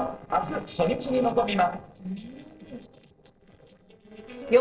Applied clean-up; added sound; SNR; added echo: neural separator model SepFormer DNS4.